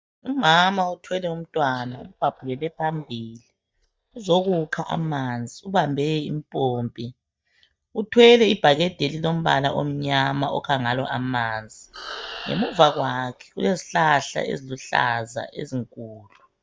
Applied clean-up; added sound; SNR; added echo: neural mask model DeepFilterNet 3.